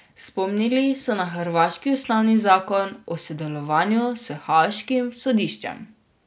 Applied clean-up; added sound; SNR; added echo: none; none; none; none.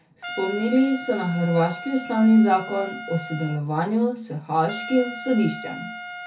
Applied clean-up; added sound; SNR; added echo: none; Trumpet; 13 dB; reverberation time 0.3 s.